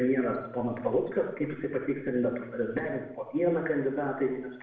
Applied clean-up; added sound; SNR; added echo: none; none; none; reverberation time 0.7 s.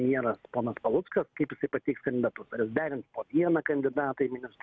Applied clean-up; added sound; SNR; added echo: none; none; none; none.